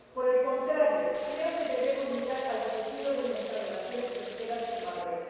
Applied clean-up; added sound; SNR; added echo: none; Stream; 13 dB; reverberation time 1.9 s.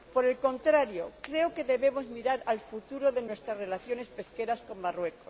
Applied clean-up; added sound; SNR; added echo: none; none; none; none.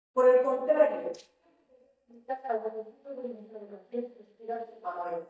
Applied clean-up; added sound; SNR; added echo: neural mask model DeepFilterNet 3.